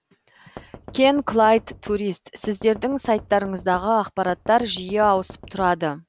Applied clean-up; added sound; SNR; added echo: none; Knock; 20 dB; none.